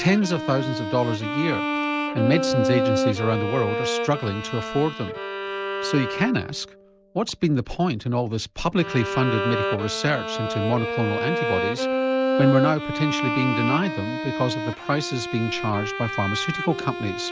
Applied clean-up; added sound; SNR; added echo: none; Bowed string instrument; 2 dB; none.